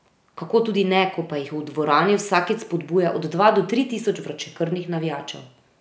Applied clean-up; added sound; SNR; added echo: none; none; none; none.